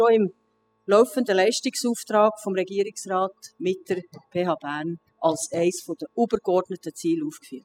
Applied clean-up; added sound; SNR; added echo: classical method spectral subtraction.